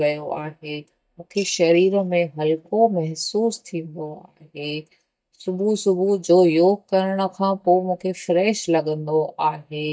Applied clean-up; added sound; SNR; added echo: neural mask model DeepFilterNet 3.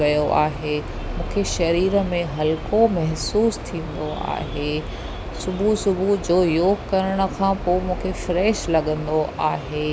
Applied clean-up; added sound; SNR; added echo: none; none; none; none.